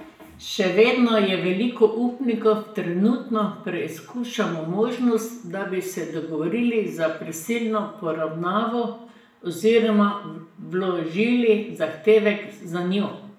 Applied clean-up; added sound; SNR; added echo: none; none; none; reverberation time 0.6 s.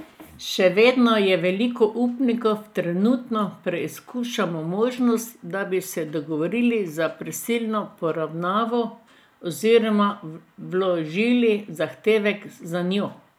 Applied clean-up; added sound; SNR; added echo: none; none; none; none.